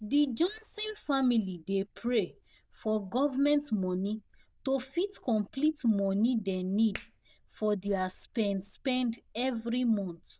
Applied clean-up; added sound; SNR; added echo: neural diffusion model UNIVERSE++.